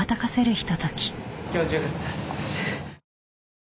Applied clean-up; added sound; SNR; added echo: none; none; none; none.